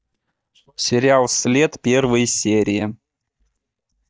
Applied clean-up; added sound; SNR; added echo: neural mask model DeepFilterNet 3.